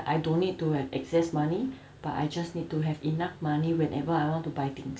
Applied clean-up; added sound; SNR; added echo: none; none; none; none.